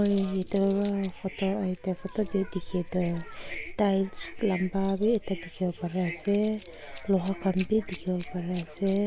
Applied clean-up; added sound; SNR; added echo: none; Keys jangling; 10 dB; none.